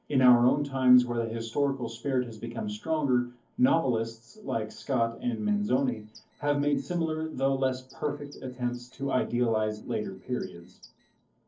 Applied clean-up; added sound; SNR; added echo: neural separator model SepFormer DNS4.